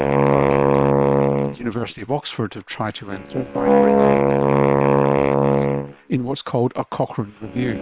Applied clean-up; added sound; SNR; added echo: neural separator model SepFormer WHAM!.